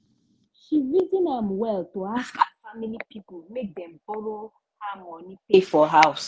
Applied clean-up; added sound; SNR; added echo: none; none; none; none.